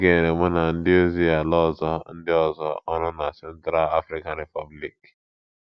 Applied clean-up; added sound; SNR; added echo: none; none; none; none.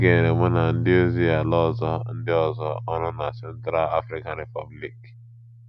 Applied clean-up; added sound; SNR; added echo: none; Piano; 4 dB; none.